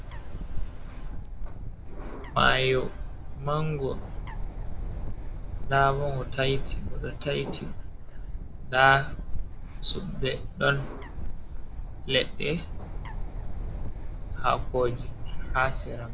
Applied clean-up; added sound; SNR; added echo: none; Bird; 1 dB; none.